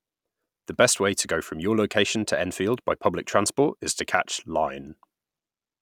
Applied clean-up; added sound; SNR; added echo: none; none; none; none.